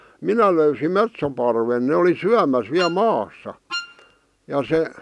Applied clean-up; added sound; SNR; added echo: none; Wind instrument, woodwind instrument; 13 dB; none.